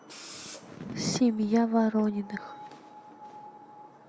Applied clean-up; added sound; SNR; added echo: none; Screech; 18 dB; none.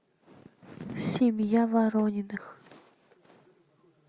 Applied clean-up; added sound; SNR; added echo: none; none; none; none.